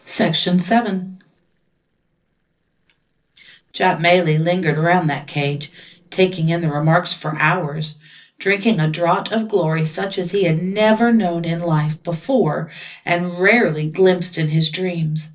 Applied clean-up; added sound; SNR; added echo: neural separator model SepFormer DNS4.